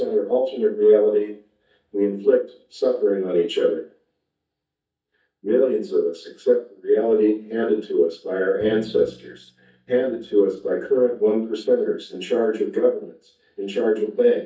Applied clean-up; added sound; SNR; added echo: neural mask model DeepFilterNet 3.